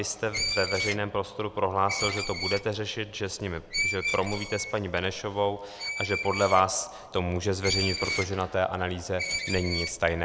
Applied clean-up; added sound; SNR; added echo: none; Screech; 6 dB; none.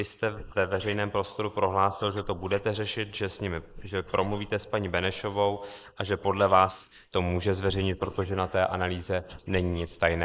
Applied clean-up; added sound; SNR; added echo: neural mask model Resemble Enhance denoiser.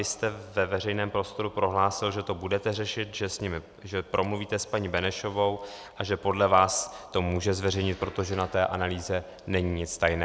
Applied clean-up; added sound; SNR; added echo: none; none; none; none.